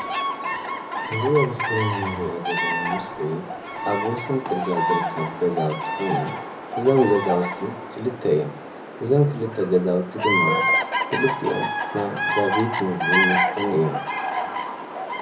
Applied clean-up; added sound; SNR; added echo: none; Bird vocalization, bird call, bird song; 1 dB; reverberation time 0.4 s.